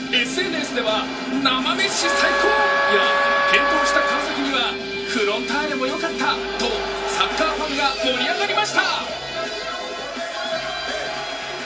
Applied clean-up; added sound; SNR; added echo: none; Wind instrument, woodwind instrument; -2 dB; reverberation time 0.3 s.